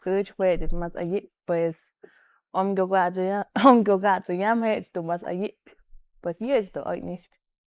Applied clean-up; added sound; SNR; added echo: neural mask model Resemble Enhance denoiser.